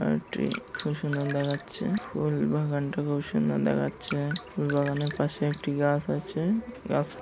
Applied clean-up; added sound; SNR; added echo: none; Drip; 15 dB; none.